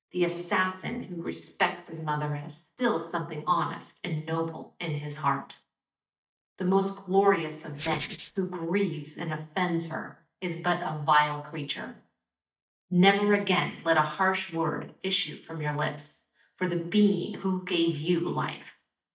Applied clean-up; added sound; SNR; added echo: neural mask model DeepFilterNet 3.